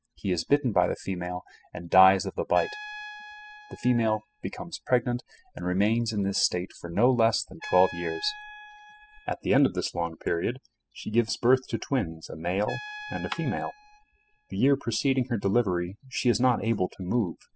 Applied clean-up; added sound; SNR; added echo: classical method spectral subtraction.